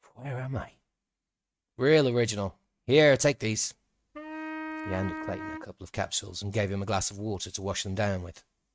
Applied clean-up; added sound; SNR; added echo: neural mask model RNNoise.